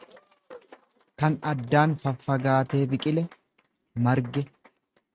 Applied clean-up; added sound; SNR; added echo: neural mask model RNNoise.